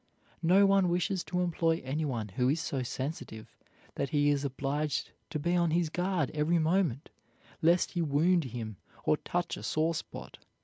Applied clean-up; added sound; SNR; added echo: none; none; none; none.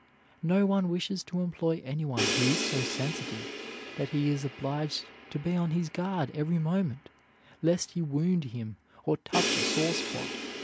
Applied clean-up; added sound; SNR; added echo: none; Crash cymbal; 6 dB; none.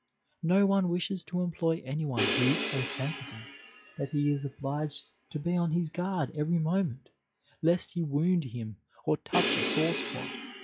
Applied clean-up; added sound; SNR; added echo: classical method log-MMSE.